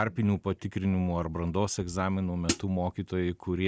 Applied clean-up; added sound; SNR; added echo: none; Hi-hat; 3 dB; none.